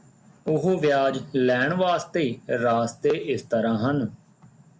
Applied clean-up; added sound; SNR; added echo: none; none; none; none.